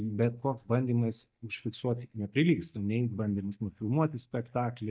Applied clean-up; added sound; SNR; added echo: neural mask model DeepFilterNet 3.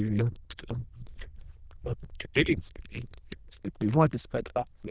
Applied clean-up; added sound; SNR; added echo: neural diffusion model UNIVERSE++.